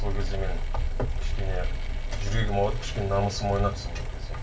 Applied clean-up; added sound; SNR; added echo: none; Drill / Mechanisms; 19 dB; reverberation time 0.2 s.